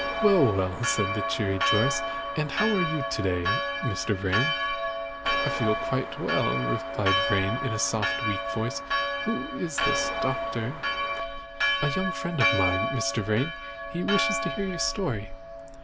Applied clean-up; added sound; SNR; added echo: none; Church bell; 0 dB; none.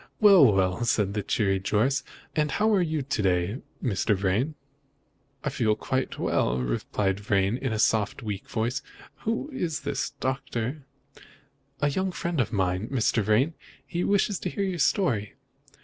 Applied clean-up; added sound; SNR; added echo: none; none; none; none.